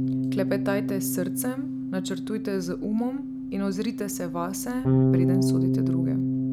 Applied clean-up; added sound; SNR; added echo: none; Bass guitar; -5 dB; none.